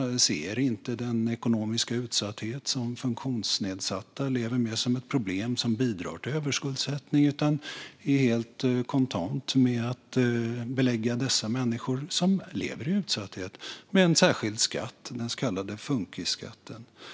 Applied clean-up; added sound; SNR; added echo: none; none; none; none.